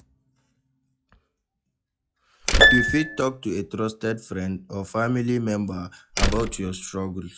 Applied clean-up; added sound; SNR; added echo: classical method log-MMSE.